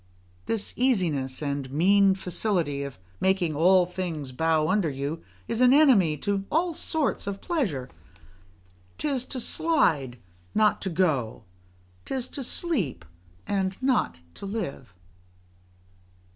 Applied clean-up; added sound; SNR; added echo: none; none; none; none.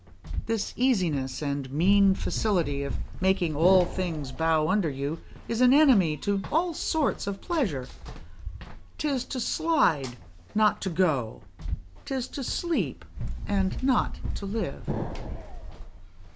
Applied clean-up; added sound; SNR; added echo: none; Explosion + Run; 7 dB; none.